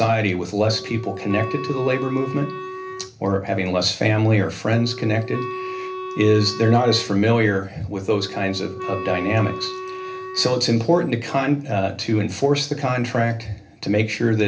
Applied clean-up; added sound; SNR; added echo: none; Wind instrument, woodwind instrument; 11 dB; reverberation time 0.3 s.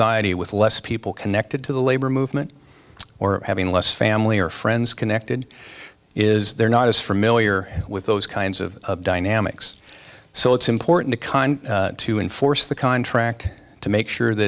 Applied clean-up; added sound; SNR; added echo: none; none; none; none.